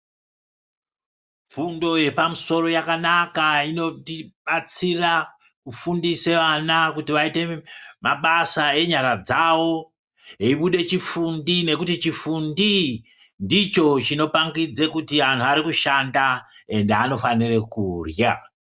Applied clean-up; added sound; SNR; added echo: none; none; none; none.